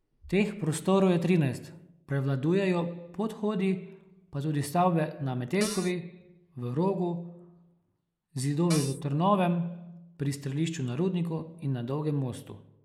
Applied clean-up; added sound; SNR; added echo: neural mask model Resemble Enhance denoiser.